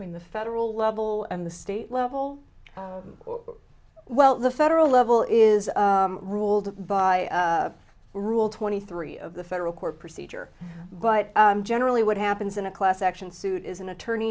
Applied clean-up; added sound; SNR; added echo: none; none; none; none.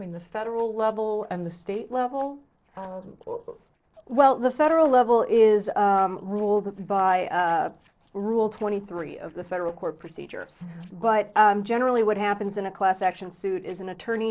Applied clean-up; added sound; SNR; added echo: neural separator model SepFormer DNS4.